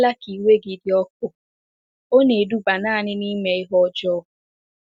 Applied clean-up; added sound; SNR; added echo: none; none; none; none.